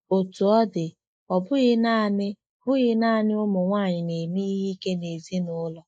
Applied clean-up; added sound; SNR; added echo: neural mask model Resemble Enhance denoiser.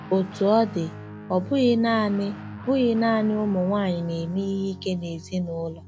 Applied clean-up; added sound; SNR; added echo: none; Guitar; 15 dB; none.